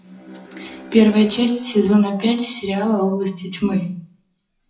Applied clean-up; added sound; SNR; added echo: classical method WPE with log-MMSE.